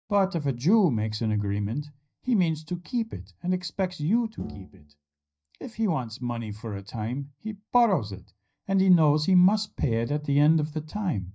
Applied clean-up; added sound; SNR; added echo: neural mask model DeepFilterNet 3.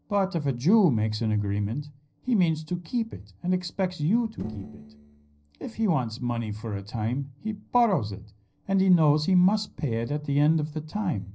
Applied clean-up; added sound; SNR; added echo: neural separator model SepFormer DNS4.